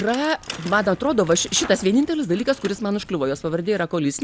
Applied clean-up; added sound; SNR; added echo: none; Bicycle; 18 dB; none.